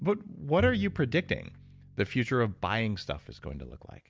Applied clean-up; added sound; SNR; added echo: none; Bowed string instrument; 11 dB; none.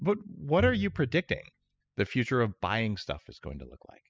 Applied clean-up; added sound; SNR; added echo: classical method spectral subtraction.